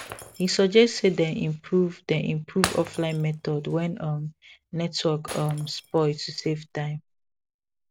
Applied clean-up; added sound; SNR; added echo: none; Shatter; 15 dB; none.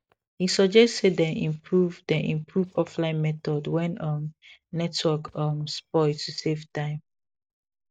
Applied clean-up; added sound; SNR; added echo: neural mask model DeepFilterNet 3.